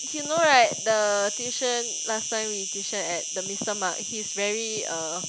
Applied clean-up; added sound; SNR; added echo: none; Insect; 5 dB; none.